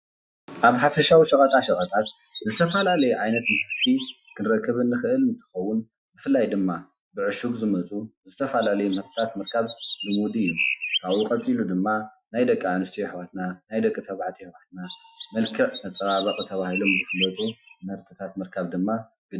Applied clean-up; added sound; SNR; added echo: classical method Wiener filter.